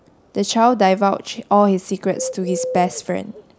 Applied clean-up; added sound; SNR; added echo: none; Bird; 14 dB; none.